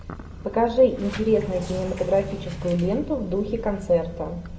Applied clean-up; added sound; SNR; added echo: none; Sliding door; 14 dB; reverberation time 0.6 s.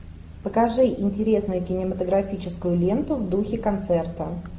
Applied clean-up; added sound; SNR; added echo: none; none; none; none.